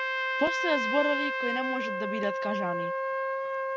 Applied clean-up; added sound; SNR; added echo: none; Trumpet; -2 dB; none.